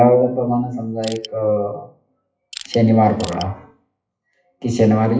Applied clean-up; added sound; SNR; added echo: classical method WPE with log-MMSE.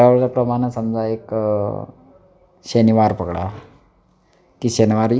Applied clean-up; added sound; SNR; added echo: none; none; none; none.